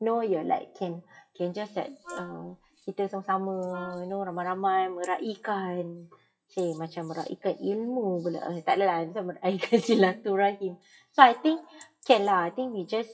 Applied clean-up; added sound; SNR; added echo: classical method WPE with log-MMSE.